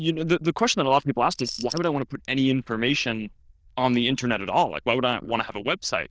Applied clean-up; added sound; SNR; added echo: neural diffusion model UNIVERSE++.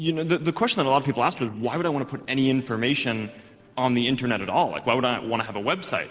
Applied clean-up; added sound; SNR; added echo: neural separator model SepFormer DNS4.